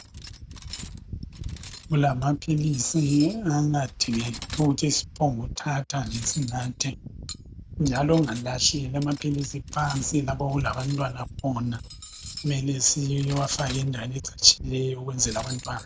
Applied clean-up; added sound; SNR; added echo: none; Cutlery, silverware; 13 dB; none.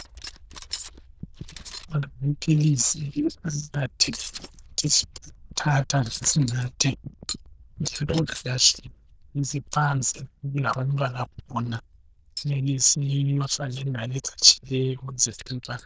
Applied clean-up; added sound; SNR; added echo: neural diffusion model UNIVERSE++.